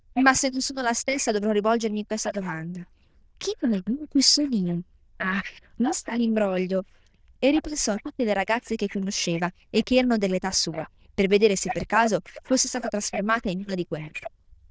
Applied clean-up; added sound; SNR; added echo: neural diffusion model UNIVERSE++.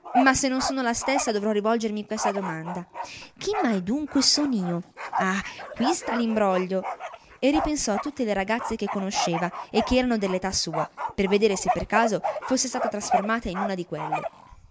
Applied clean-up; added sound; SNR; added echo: none; Bark; 6 dB; none.